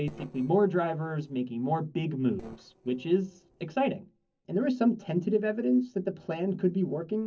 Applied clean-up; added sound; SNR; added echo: neural separator model SepFormer DNS4.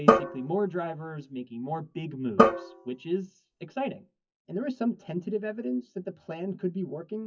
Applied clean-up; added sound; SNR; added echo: classical method WPE with log-MMSE.